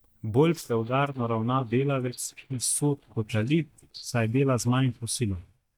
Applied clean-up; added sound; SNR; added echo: neural mask model DeepFilterNet 3.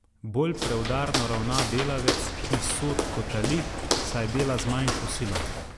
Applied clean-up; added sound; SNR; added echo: none; Walk, footsteps; 1 dB; none.